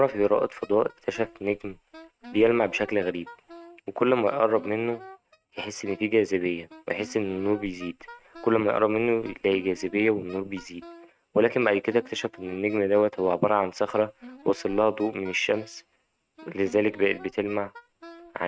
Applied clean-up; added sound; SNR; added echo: neural mask model RNNoise.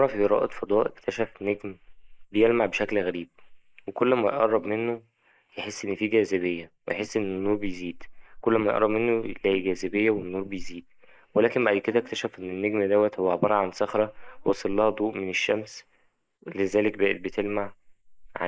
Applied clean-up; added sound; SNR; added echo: neural mask model Resemble Enhance denoiser.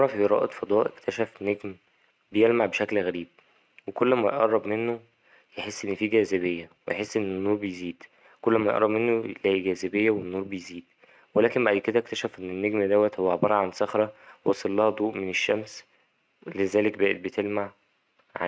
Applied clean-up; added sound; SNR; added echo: none; none; none; none.